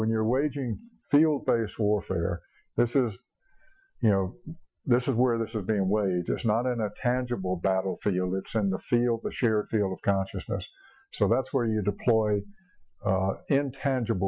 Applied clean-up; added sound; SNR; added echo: classical method Wiener filter.